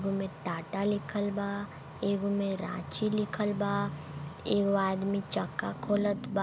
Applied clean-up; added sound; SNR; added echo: none; Engine starting; 15 dB; none.